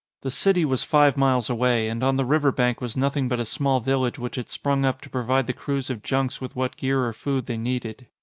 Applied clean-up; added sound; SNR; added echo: none; none; none; none.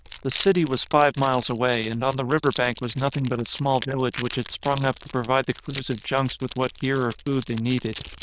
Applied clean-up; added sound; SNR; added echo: neural diffusion model UNIVERSE++.